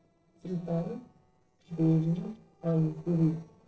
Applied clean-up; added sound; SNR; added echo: neural separator model SepFormer DNS4.